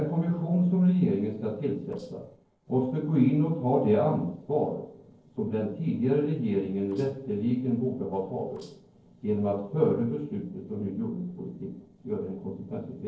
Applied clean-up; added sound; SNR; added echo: neural separator model SepFormer DNS4.